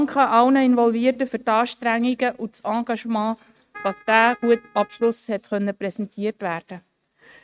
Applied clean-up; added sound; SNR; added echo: neural mask model RNNoise.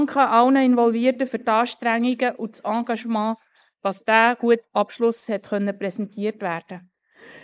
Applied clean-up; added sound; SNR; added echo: neural mask model Resemble Enhance denoiser.